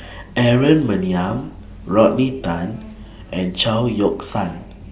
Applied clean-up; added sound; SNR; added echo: none; none; none; none.